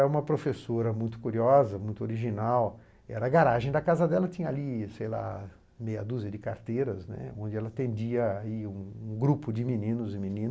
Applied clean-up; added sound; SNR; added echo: none; none; none; none.